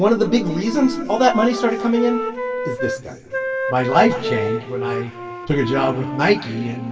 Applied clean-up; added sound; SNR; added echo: none; Wind instrument, woodwind instrument; 6 dB; reverberation time 2.1 s.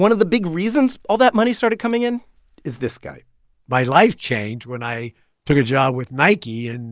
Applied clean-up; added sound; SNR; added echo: none; none; none; none.